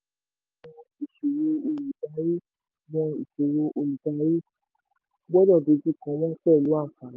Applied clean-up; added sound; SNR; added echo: none; none; none; none.